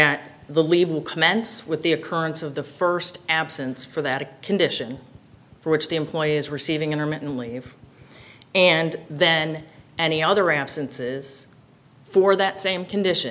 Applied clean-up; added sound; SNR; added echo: none; none; none; none.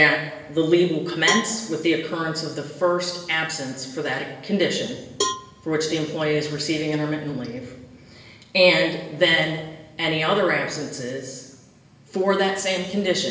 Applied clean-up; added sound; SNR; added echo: none; Cowbell; 9 dB; reverberation time 0.9 s.